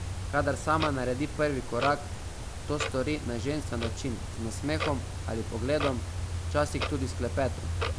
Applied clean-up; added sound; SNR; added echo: none; Clock; 2 dB; none.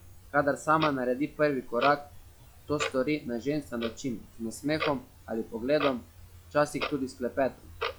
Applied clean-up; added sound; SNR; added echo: classical method log-MMSE.